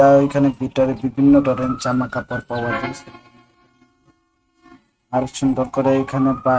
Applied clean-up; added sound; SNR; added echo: neural mask model RNNoise.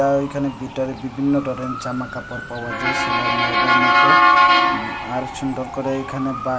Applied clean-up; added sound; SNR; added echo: none; Motor vehicle (road) / Siren; -5 dB; none.